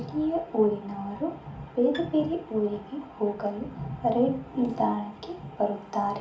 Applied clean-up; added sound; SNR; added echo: none; Bowed string instrument; 20 dB; reverberation time 0.4 s.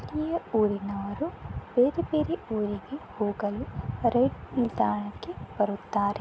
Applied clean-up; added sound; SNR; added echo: none; none; none; none.